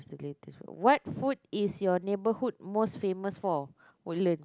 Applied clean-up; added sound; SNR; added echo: none; none; none; none.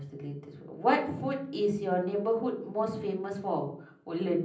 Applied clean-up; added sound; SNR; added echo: none; none; none; reverberation time 0.6 s.